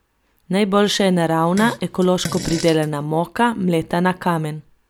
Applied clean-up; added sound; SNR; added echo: none; Fart; 12 dB; none.